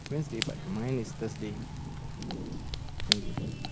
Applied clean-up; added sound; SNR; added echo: none; Fire / Rain; -1 dB; none.